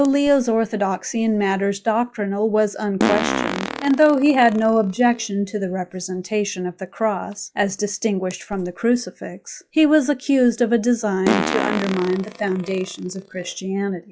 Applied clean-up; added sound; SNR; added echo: classical method log-MMSE.